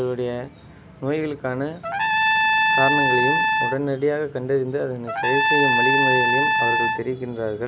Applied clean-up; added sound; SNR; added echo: none; Trumpet; -5 dB; none.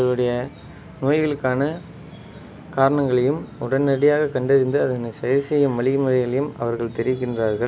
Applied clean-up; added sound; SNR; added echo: none; none; none; none.